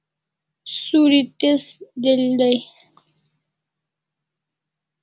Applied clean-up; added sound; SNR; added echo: none; none; none; none.